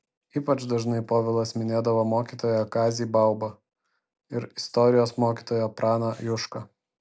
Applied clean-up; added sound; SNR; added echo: none; none; none; none.